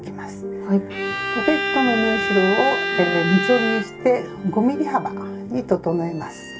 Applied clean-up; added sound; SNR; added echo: none; Bowed string instrument; 2 dB; reverberation time 0.2 s.